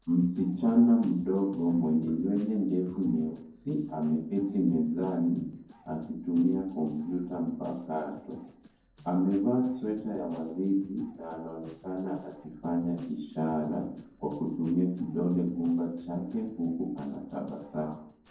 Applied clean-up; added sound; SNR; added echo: neural separator model SepFormer DNS4.